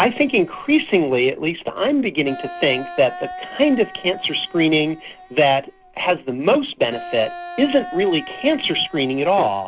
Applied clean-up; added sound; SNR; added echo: none; Wind instrument, woodwind instrument; 17 dB; none.